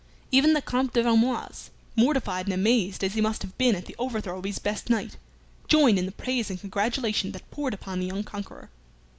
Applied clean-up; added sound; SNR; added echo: none; none; none; none.